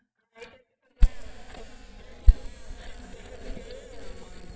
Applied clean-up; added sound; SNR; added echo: neural mask model DeepFilterNet 3.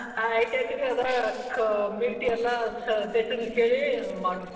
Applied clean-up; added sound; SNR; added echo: neural separator model SepFormer DNS4.